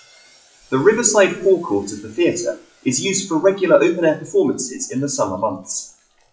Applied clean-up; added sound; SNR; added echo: classical method WPE with log-MMSE.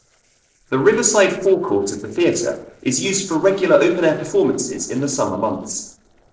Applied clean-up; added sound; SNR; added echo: neural separator model SepFormer DNS4.